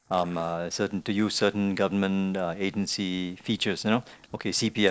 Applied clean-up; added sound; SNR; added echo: neural separator model SepFormer DNS4.